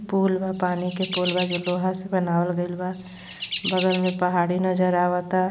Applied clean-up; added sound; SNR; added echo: none; Chirp, tweet; 9 dB; none.